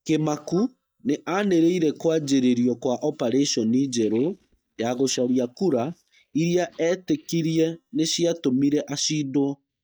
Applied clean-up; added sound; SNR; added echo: neural mask model DeepFilterNet 3.